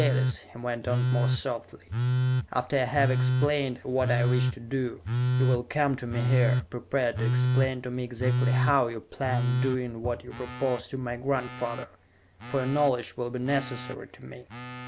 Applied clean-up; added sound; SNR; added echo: none; Telephone; -1 dB; none.